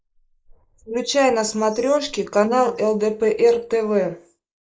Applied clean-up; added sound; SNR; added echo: neural mask model Resemble Enhance denoiser.